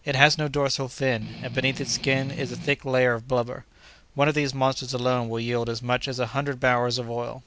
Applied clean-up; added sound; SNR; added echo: none; Strum; 11 dB; none.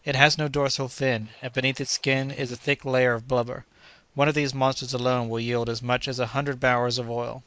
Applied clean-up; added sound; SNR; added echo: neural mask model Resemble Enhance denoiser.